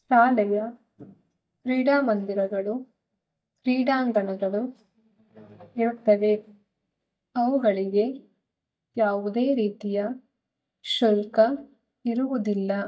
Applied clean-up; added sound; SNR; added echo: neural mask model DeepFilterNet 3.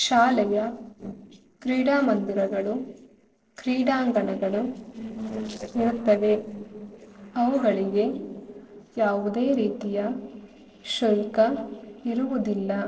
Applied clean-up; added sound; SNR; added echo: neural separator model SepFormer DNS4.